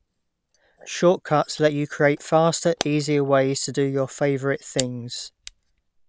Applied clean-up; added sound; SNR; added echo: none; Camera; 18 dB; none.